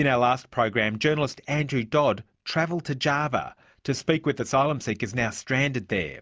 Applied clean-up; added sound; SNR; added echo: none; none; none; none.